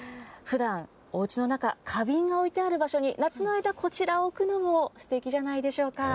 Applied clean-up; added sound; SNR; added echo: none; none; none; none.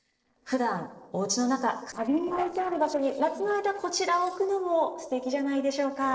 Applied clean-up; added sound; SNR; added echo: neural separator model SepFormer DNS4.